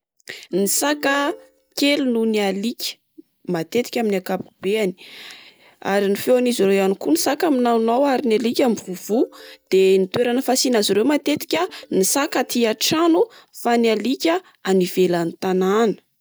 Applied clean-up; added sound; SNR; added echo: neural mask model DeepFilterNet 3.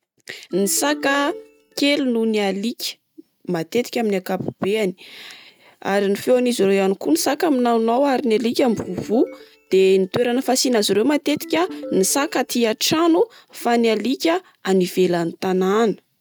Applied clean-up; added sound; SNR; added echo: neural mask model RNNoise.